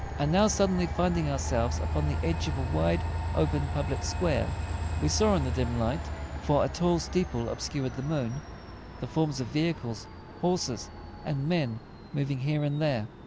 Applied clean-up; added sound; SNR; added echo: none; Train; 5 dB; none.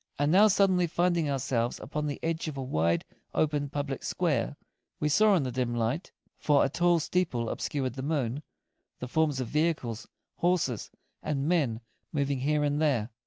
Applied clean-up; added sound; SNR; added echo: none; none; none; none.